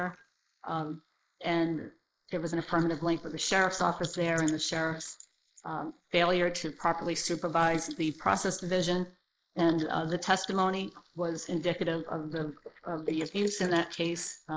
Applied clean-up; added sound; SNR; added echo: neural mask model Resemble Enhance denoiser.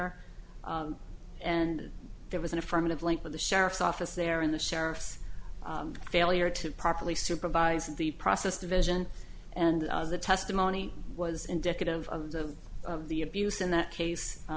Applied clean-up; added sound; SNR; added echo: none; none; none; none.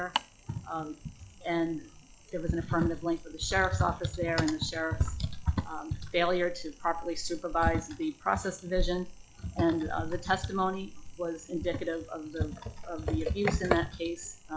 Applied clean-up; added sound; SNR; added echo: classical method log-MMSE.